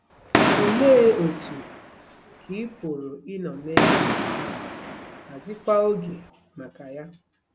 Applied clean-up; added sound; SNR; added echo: none; Fireworks; 0 dB; none.